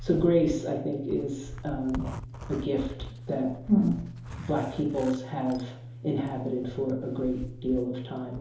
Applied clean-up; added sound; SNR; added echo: none; Zipper (clothing); 11 dB; reverberation time 2.8 s.